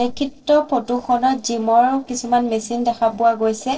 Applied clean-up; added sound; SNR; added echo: neural separator model SepFormer DNS4.